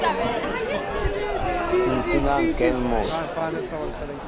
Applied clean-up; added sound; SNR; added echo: none; Crowd / Fireworks; -5 dB; none.